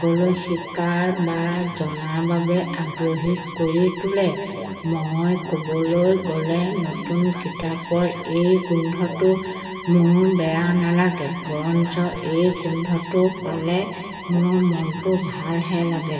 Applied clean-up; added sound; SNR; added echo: none; Alarm; 13 dB; reverberation time 2.7 s.